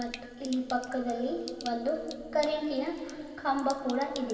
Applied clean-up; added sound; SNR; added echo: none; Sink (filling or washing); 16 dB; reverberation time 2.6 s.